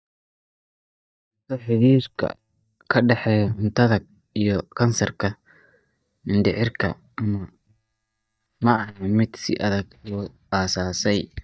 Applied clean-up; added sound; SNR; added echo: neural mask model DeepFilterNet 3.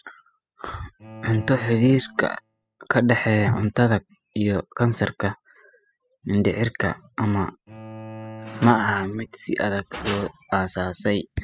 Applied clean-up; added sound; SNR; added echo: classical method spectral subtraction.